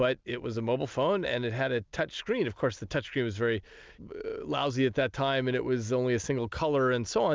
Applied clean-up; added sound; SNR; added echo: none; none; none; none.